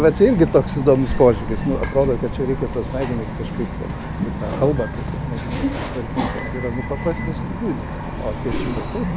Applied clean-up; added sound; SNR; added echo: none; Bird vocalization, bird call, bird song; 4 dB; none.